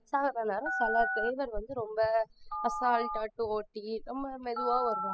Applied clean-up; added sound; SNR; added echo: classical method spectral subtraction.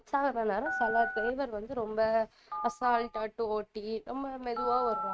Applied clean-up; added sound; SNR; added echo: neural mask model RNNoise.